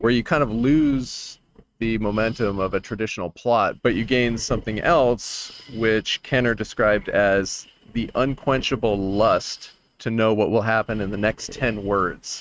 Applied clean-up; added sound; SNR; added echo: neural mask model RNNoise.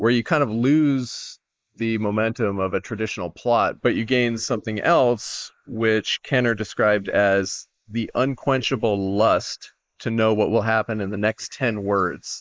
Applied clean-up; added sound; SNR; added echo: neural mask model Resemble Enhance denoiser.